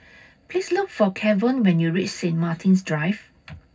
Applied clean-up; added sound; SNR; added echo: none; none; none; reverberation time 0.4 s.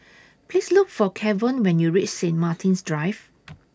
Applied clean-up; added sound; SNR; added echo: none; none; none; none.